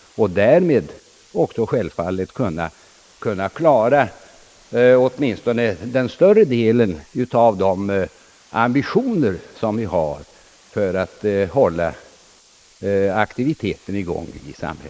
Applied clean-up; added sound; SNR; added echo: neural mask model Resemble Enhance denoiser.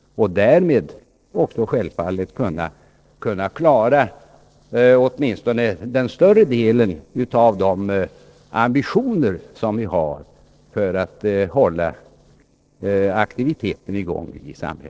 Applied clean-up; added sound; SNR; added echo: neural separator model SepFormer DNS4.